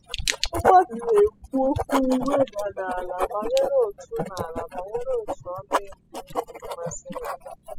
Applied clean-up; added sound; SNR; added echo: classical method spectral subtraction.